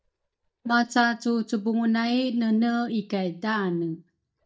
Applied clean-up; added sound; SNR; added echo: neural mask model DeepFilterNet 3.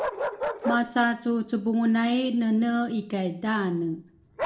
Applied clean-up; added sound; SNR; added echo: none; Bark; 10 dB; reverberation time 0.4 s.